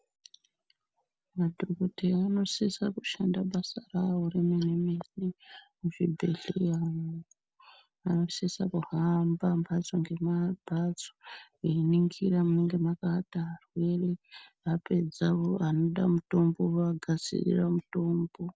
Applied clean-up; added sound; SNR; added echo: none; none; none; none.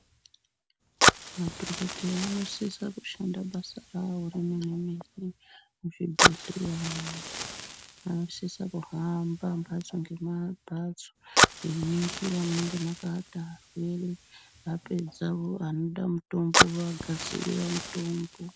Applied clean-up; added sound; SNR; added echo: none; Fire; -1 dB; none.